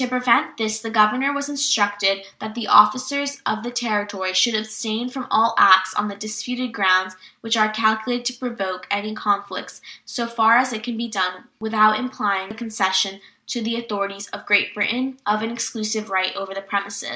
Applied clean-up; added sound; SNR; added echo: none; none; none; none.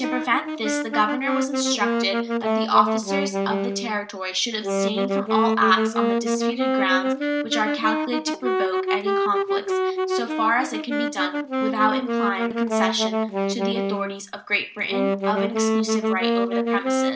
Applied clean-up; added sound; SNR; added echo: none; Wind instrument, woodwind instrument; -2 dB; none.